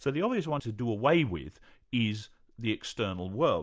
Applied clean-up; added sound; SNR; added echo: none; none; none; none.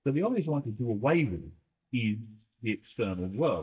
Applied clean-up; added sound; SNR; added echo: neural mask model DeepFilterNet 3.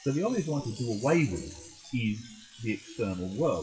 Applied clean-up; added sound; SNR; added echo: classical method WPE with log-MMSE.